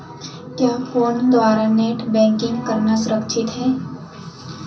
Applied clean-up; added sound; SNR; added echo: none; none; none; reverberation time 0.3 s.